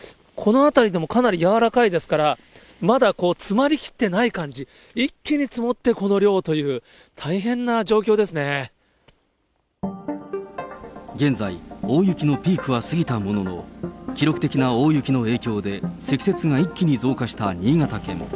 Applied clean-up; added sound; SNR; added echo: none; none; none; none.